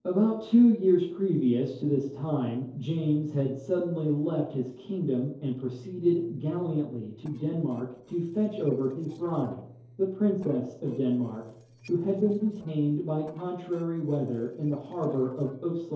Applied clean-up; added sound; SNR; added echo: neural separator model SepFormer DNS4.